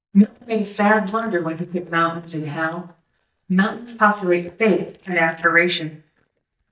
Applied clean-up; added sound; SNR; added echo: neural mask model DeepFilterNet 3.